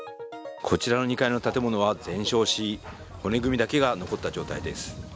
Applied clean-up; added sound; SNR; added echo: none; none; none; none.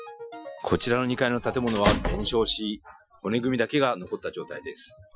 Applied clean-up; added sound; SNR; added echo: classical method Wiener filter.